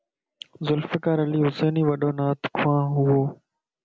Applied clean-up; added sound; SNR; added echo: none; none; none; none.